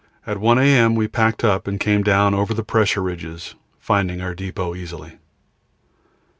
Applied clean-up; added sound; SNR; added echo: none; none; none; none.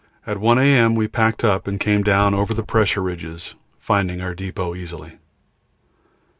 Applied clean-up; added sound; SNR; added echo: none; Dog; 15 dB; none.